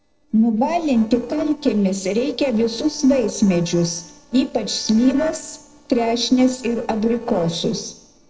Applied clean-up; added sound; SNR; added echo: neural separator model SepFormer DNS4.